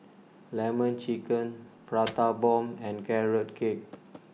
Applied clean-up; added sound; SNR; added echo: none; Microwave oven; 18 dB; none.